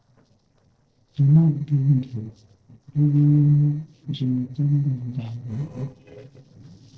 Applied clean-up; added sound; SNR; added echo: neural separator model SepFormer DNS4.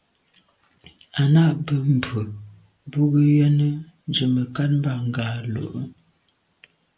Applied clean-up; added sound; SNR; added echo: none; none; none; none.